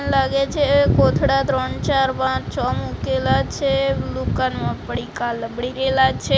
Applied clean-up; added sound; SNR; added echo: none; none; none; none.